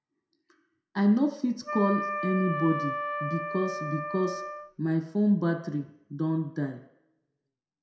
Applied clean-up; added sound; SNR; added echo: none; Wind instrument, woodwind instrument; 4 dB; reverberation time 0.5 s.